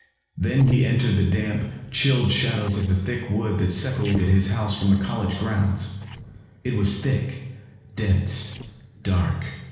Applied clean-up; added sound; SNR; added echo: neural separator model SepFormer DNS4.